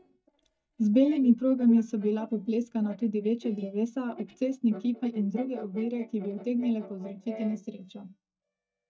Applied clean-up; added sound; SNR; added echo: neural mask model DeepFilterNet 3.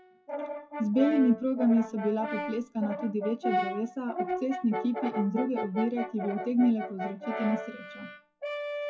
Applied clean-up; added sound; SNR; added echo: classical method WPE with log-MMSE.